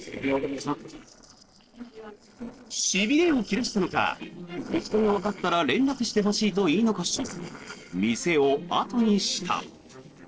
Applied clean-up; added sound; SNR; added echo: neural separator model SepFormer DNS4.